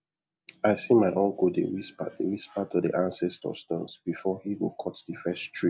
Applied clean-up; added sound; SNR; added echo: none; none; none; none.